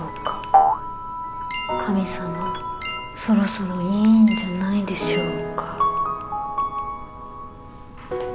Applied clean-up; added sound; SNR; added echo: none; none; none; none.